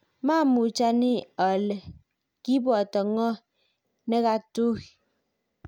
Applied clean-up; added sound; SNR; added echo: none; none; none; none.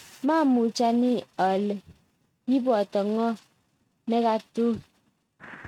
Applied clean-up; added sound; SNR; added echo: neural mask model RNNoise.